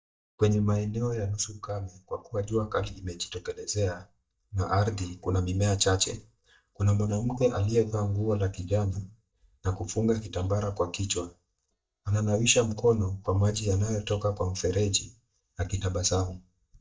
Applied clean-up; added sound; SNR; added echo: neural mask model DeepFilterNet 3.